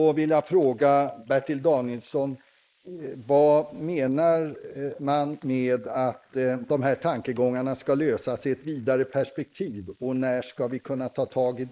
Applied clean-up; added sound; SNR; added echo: neural mask model Resemble Enhance denoiser.